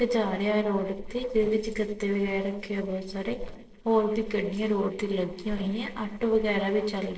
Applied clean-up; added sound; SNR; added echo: neural separator model SepFormer DNS4.